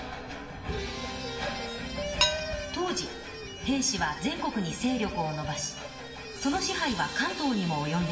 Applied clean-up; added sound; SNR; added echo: none; Dishes, pots, and pans; 6 dB; reverberation time 1.0 s.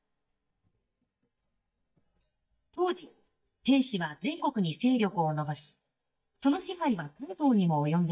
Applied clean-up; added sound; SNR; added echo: neural mask model DeepFilterNet 3.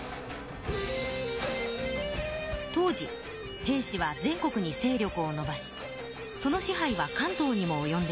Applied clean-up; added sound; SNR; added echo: none; none; none; none.